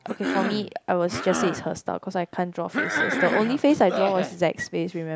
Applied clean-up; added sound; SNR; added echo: none; Cough; 5 dB; none.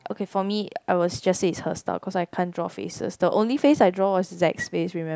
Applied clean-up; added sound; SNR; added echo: none; none; none; none.